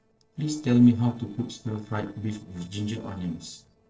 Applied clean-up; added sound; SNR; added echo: neural separator model SepFormer DNS4.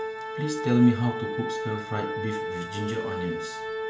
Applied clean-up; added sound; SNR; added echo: none; Organ; 4 dB; reverberation time 0.4 s.